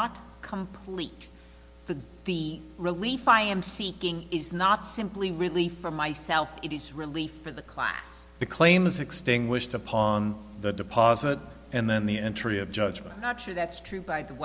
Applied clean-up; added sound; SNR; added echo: none; none; none; none.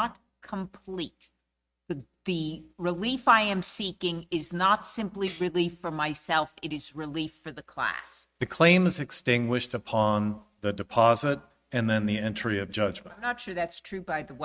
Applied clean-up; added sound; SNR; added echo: neural mask model RNNoise.